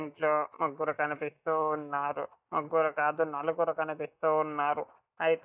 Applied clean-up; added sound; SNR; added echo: neural mask model DeepFilterNet 3.